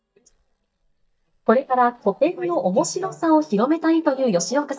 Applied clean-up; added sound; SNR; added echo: neural mask model DeepFilterNet 3.